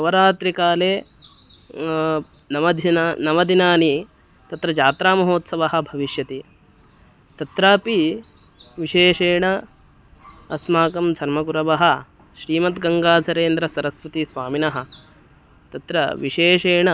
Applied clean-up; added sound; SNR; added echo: none; none; none; none.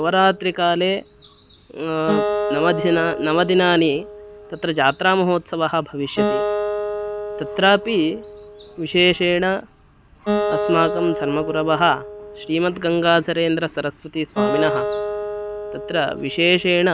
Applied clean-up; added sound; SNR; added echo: none; Acoustic guitar; 6 dB; none.